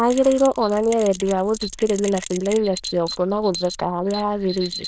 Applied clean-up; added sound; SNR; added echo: neural diffusion model UNIVERSE++.